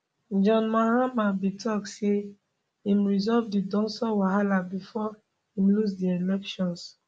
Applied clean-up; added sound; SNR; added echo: none; none; none; none.